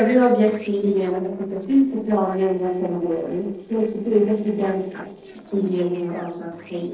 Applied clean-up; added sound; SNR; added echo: neural separator model SepFormer DNS4.